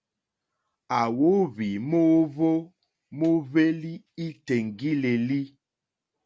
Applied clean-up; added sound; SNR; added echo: none; none; none; none.